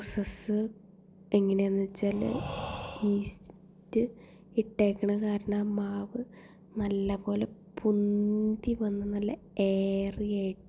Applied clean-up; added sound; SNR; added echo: none; Breathing; 12 dB; none.